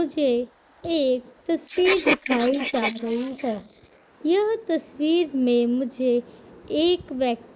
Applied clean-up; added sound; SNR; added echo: neural mask model Resemble Enhance denoiser.